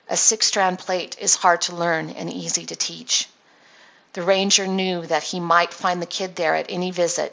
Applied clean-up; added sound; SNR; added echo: none; none; none; none.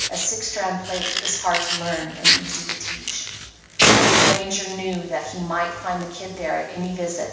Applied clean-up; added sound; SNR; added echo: none; Fire; -4 dB; reverberation time 0.9 s.